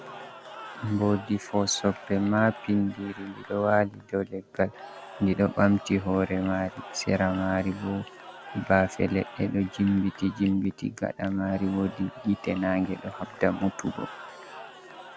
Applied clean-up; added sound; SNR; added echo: none; Crowd / Cheering; 17 dB; none.